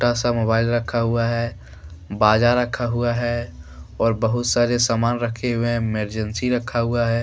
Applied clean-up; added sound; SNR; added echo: none; none; none; none.